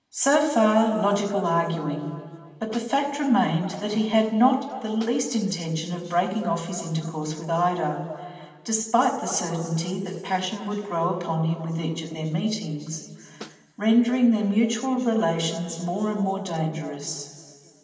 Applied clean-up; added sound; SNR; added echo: none; Snare drum; 19 dB; reverberation time 2.3 s.